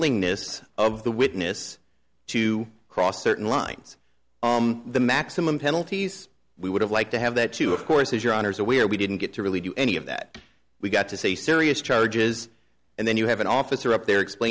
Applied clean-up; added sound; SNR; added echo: none; none; none; none.